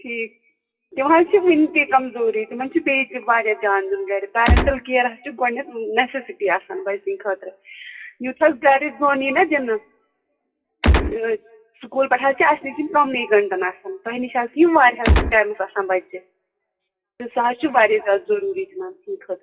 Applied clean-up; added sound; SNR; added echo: classical method WPE with log-MMSE.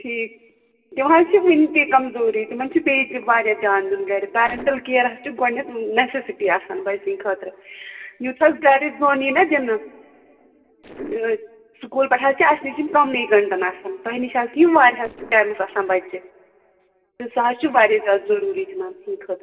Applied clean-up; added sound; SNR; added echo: neural separator model SepFormer DNS4.